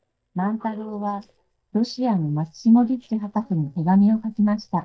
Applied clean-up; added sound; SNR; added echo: neural mask model DeepFilterNet 3.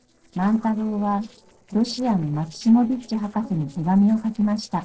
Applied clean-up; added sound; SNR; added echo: neural separator model SepFormer DNS4.